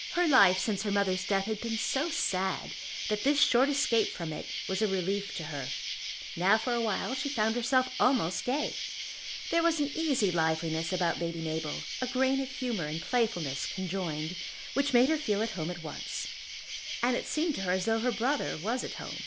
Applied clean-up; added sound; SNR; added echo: none; Insect; 8 dB; none.